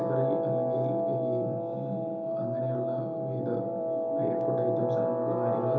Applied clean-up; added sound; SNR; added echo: none; Guitar; -4 dB; reverberation time 1.2 s.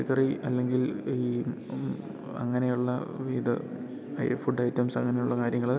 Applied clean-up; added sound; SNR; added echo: none; none; none; none.